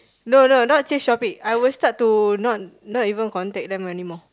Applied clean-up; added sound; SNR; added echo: none; none; none; none.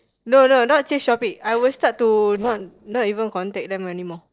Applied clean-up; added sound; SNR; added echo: neural separator model SepFormer DNS4.